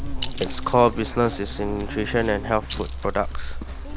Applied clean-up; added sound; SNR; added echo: none; Insect + Chink, clink; 5 dB; none.